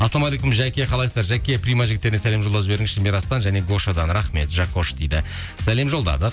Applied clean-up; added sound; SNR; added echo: none; none; none; none.